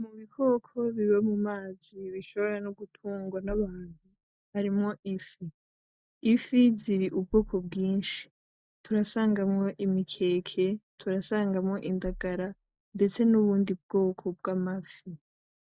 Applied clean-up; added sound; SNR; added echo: neural mask model DeepFilterNet 3.